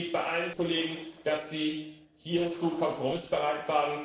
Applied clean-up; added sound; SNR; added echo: neural separator model SepFormer DNS4.